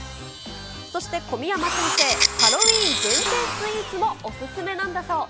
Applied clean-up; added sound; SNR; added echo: none; Tools; -5 dB; none.